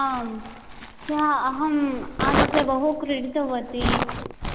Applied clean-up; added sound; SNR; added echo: none; Crumpling, crinkling; 3 dB; none.